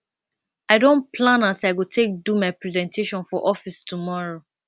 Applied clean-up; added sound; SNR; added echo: none; none; none; none.